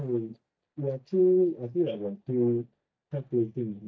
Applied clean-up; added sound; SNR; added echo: neural mask model DeepFilterNet 3.